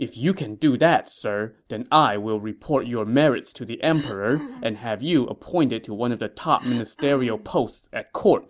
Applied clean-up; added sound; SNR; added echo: none; Cough; 15 dB; none.